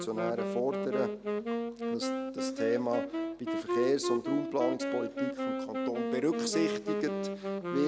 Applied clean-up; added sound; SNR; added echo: none; Wind instrument, woodwind instrument; 0 dB; none.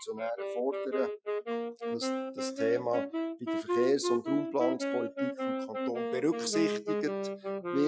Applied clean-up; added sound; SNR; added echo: classical method Wiener filter.